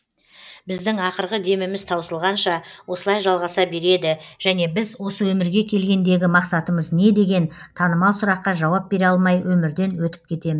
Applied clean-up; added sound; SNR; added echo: none; none; none; none.